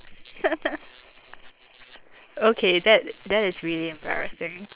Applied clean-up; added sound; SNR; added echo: neural separator model SepFormer WHAM!.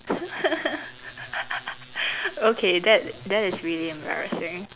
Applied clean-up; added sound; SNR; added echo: none; none; none; none.